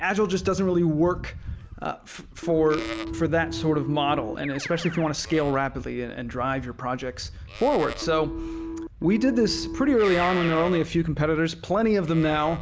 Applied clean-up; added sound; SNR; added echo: none; Livestock, farm animals, working animals + Keyboard (musical); 10 dB; none.